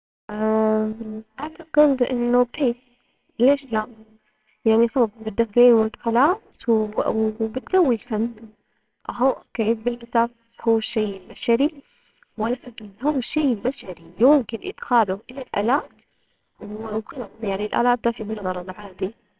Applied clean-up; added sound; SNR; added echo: neural separator model SepFormer WHAMR!.